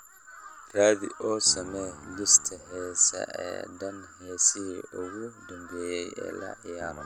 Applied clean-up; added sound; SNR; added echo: none; Piano + Crow; 17 dB; none.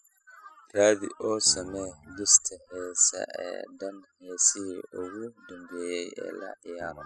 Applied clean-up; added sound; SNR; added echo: classical method spectral subtraction.